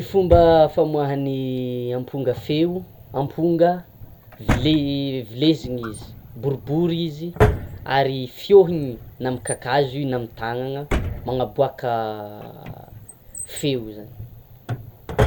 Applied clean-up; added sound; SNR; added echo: none; Drawer open or close; 7 dB; none.